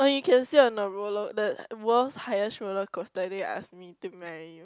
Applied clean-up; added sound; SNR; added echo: none; none; none; none.